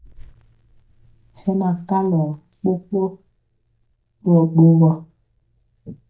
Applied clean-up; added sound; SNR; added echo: neural mask model DeepFilterNet 3.